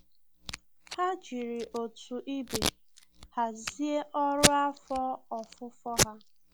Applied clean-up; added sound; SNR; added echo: none; Packing tape, duct tape; 2 dB; none.